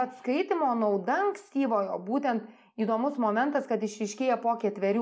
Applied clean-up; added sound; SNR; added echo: none; none; none; none.